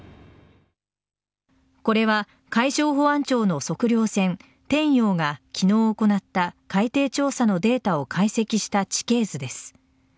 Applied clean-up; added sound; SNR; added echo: none; none; none; none.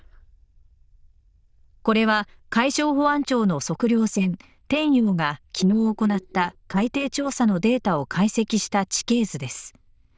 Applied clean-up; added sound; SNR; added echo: neural diffusion model UNIVERSE++.